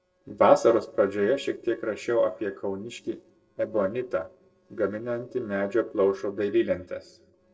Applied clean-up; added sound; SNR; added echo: neural separator model SepFormer DNS4.